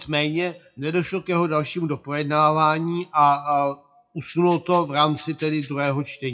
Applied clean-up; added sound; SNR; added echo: classical method WPE with log-MMSE.